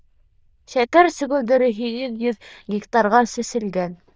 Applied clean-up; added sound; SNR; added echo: neural diffusion model UNIVERSE++.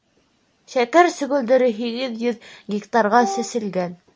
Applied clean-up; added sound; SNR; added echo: none; Wind instrument, woodwind instrument; 9 dB; none.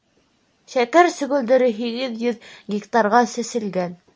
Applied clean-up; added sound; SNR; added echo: none; none; none; none.